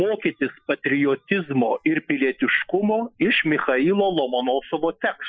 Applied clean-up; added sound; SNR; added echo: classical method Wiener filter.